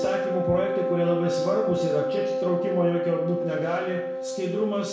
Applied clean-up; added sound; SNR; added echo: none; Wind instrument, woodwind instrument; 0 dB; reverberation time 0.6 s.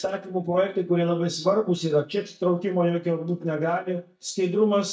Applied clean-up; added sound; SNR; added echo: neural mask model DeepFilterNet 3.